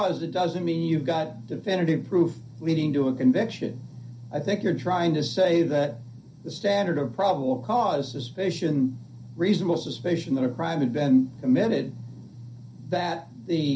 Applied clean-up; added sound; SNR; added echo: none; none; none; reverberation time 0.3 s.